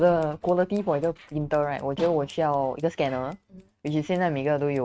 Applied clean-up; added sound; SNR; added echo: neural mask model RNNoise.